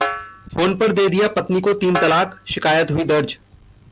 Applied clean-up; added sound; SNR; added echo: none; Snare drum; 12 dB; none.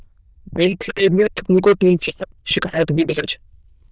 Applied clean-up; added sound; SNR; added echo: neural diffusion model UNIVERSE++.